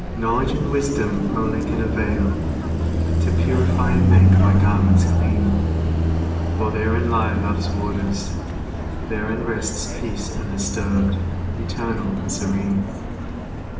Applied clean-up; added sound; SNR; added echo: none; Car passing by; -4 dB; reverberation time 0.8 s.